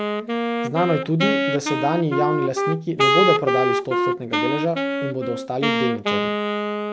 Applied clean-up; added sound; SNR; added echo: none; Wind instrument, woodwind instrument; -2 dB; none.